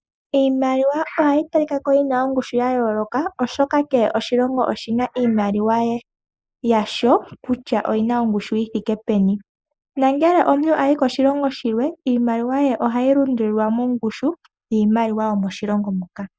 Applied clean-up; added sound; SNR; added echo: neural mask model Resemble Enhance denoiser.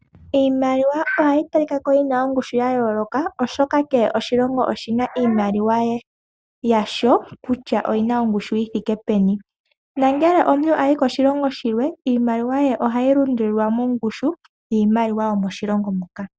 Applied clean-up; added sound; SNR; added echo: none; none; none; none.